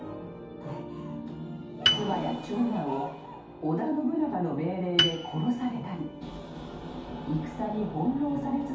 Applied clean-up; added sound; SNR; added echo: none; Piano; 1 dB; reverberation time 0.6 s.